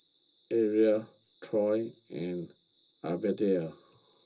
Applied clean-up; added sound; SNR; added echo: none; Insect; -1 dB; reverberation time 0.2 s.